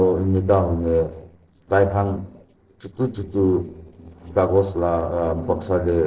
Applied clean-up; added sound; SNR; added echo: neural separator model SepFormer DNS4.